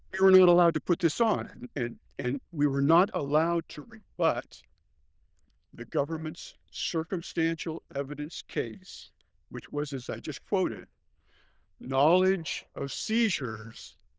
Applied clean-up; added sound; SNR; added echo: neural diffusion model UNIVERSE++.